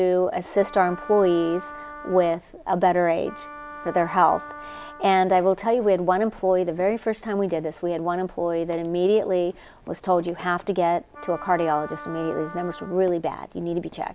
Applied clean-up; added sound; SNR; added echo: none; Wind instrument, woodwind instrument; 16 dB; none.